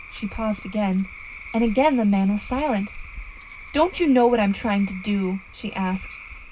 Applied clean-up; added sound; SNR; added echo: none; Cricket / Frog; 15 dB; reverberation time 0.4 s.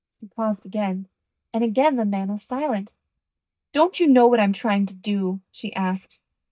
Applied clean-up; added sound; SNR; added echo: neural mask model DeepFilterNet 3.